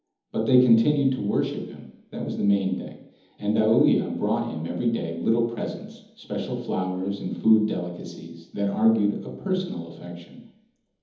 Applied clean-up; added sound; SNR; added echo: none; none; none; reverberation time 1.3 s.